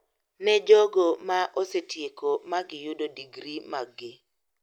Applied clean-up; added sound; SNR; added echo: none; none; none; none.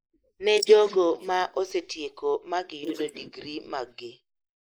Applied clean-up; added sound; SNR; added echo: neural mask model Resemble Enhance denoiser.